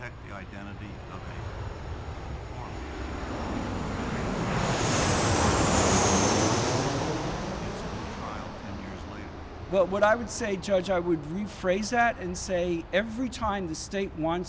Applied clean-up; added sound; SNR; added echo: none; Fixed-wing aircraft, airplane; -1 dB; none.